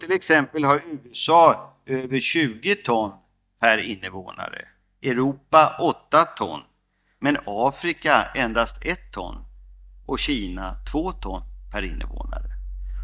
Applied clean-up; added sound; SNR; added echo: neural mask model DeepFilterNet 3.